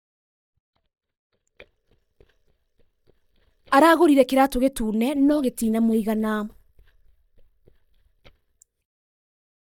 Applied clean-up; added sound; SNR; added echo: neural mask model DeepFilterNet 3.